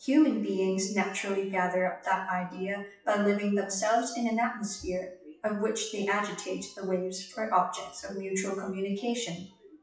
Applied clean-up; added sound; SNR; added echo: classical method WPE with log-MMSE.